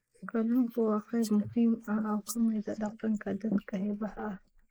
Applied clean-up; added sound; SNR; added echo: neural mask model Resemble Enhance denoiser.